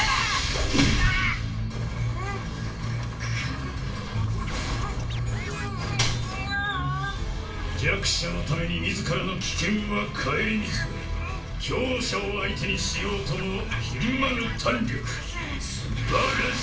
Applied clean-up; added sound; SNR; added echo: none; Scratching (performance technique); 13 dB; reverberation time 0.4 s.